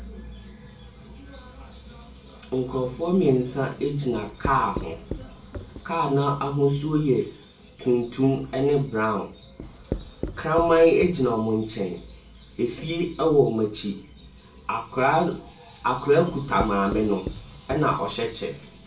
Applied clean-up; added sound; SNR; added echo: none; Writing; 11 dB; reverberation time 0.3 s.